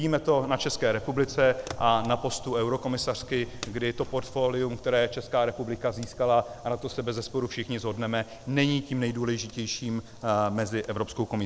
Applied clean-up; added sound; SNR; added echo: none; Fire; 16 dB; none.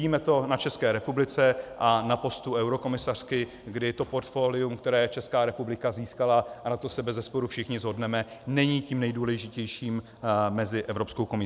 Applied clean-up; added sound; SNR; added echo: none; none; none; none.